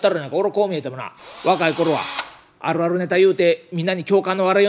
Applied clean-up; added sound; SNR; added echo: none; Drill; 14 dB; none.